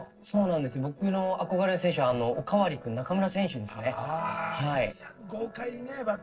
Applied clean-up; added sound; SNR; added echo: neural separator model SepFormer DNS4.